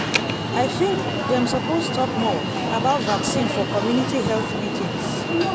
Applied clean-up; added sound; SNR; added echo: none; Alarm; -1 dB; none.